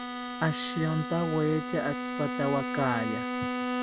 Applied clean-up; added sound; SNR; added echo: none; Bowed string instrument; 3 dB; none.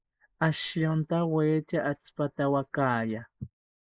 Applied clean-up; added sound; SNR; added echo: neural mask model Resemble Enhance denoiser.